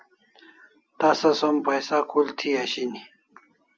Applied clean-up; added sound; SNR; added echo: none; none; none; none.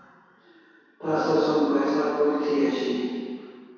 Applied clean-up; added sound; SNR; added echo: none; none; none; reverberation time 1.9 s.